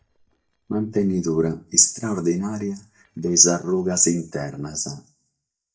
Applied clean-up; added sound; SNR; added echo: neural mask model DeepFilterNet 3.